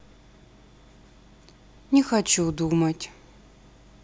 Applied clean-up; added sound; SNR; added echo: none; none; none; none.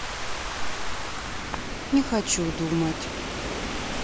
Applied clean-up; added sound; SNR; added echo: none; Rain / Thunderstorm; 0 dB; none.